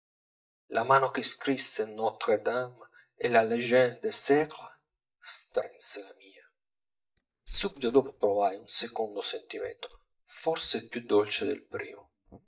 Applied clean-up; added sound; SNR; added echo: neural mask model DeepFilterNet 3.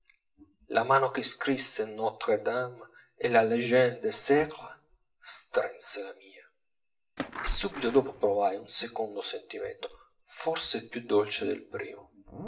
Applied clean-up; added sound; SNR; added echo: neural separator model SepFormer DNS4.